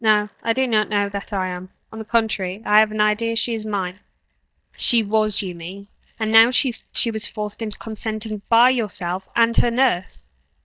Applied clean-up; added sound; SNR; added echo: neural mask model DeepFilterNet 3.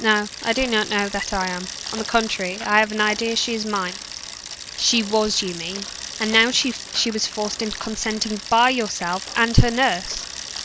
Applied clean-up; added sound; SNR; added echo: none; Bicycle; 11 dB; none.